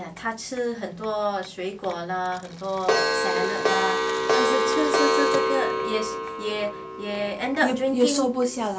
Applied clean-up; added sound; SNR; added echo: none; Clock; -1 dB; none.